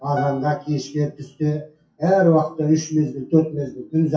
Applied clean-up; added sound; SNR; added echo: classical method WPE with log-MMSE.